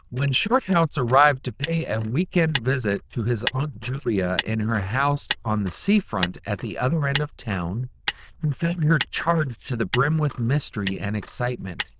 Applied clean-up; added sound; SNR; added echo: neural diffusion model UNIVERSE++.